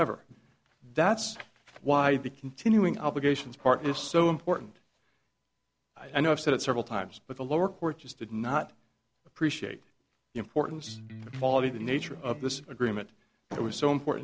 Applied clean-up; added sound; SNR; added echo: none; Electric guitar; 13 dB; none.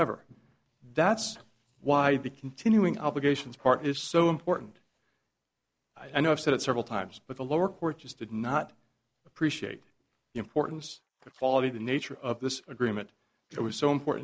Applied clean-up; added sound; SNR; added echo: neural mask model Resemble Enhance denoiser.